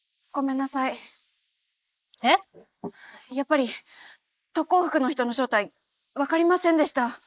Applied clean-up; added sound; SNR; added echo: neural mask model Resemble Enhance denoiser.